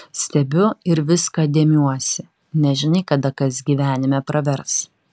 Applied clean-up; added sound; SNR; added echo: none; none; none; none.